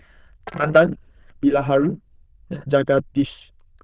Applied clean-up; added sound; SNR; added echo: neural diffusion model UNIVERSE++.